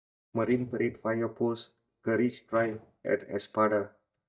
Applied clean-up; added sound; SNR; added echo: neural mask model DeepFilterNet 3.